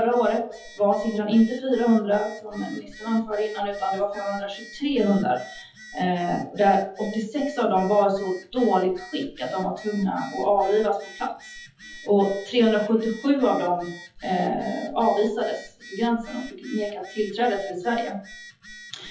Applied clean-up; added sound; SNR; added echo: classical method WPE with log-MMSE.